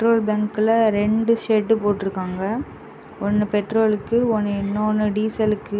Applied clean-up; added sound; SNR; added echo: none; none; none; none.